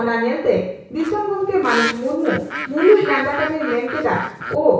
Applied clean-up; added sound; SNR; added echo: none; Bird; 9 dB; reverberation time 0.6 s.